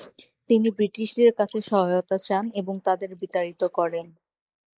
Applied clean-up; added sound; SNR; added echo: neural mask model Resemble Enhance denoiser.